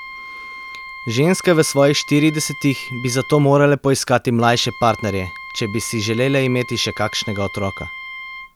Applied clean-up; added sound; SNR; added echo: none; Wind instrument, woodwind instrument; 15 dB; none.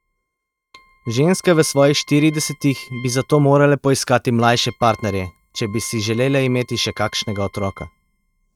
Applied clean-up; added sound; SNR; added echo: neural mask model RNNoise.